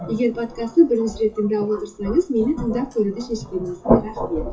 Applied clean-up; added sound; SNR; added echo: classical method WPE with log-MMSE.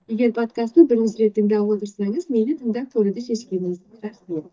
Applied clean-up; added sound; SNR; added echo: neural mask model DeepFilterNet 3.